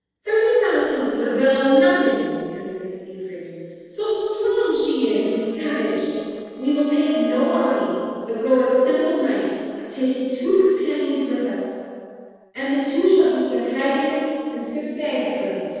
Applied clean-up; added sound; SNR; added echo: neural separator model SepFormer DNS4.